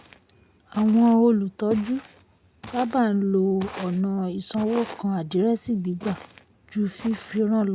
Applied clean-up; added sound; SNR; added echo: none; Walk, footsteps; 19 dB; none.